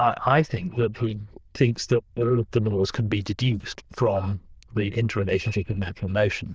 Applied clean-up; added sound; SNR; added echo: neural diffusion model UNIVERSE++.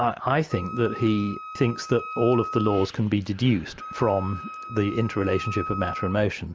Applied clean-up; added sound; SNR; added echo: none; Wind instrument, woodwind instrument; 12 dB; none.